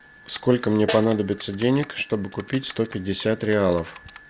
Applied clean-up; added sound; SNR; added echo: none; Typing + Snare drum; 13 dB; none.